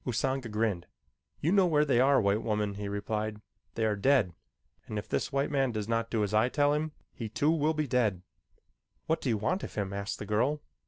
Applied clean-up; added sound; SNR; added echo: none; none; none; none.